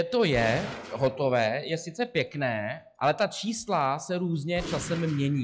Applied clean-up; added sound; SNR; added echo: classical method log-MMSE.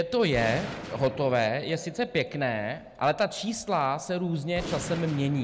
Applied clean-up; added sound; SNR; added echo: none; Gunshot, gunfire; 14 dB; none.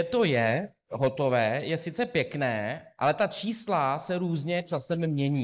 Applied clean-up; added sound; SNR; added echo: neural mask model Resemble Enhance denoiser.